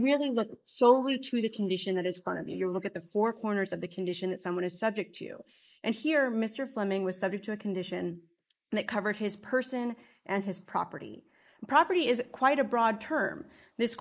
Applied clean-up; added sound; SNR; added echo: neural mask model Resemble Enhance denoiser.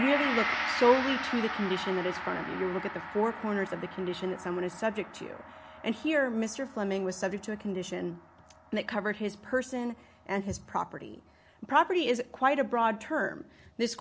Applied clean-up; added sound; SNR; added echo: none; Gong; 9 dB; none.